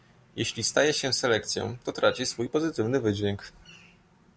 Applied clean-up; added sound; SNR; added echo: none; none; none; none.